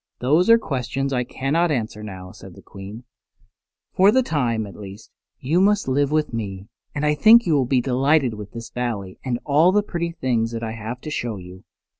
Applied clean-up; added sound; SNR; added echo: none; none; none; none.